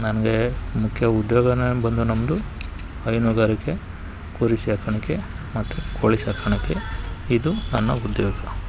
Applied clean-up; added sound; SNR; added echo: none; none; none; none.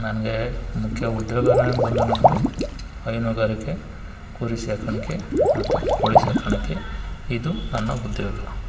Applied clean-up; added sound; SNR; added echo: none; Liquid; -2 dB; reverberation time 1.9 s.